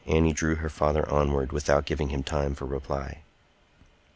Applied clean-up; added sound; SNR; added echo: none; none; none; none.